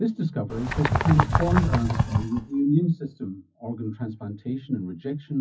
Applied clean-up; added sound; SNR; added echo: classical method WPE with log-MMSE.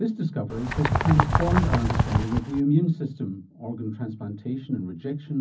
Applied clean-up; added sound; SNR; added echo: none; Bird; -3 dB; reverberation time 0.4 s.